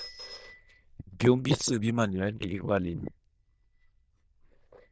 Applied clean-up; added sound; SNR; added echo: neural diffusion model UNIVERSE++.